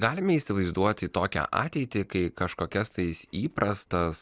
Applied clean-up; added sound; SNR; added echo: none; none; none; none.